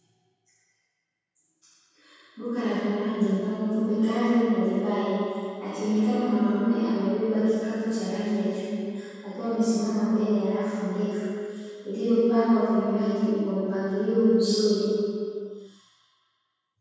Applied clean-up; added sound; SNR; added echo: none; none; none; reverberation time 2.2 s.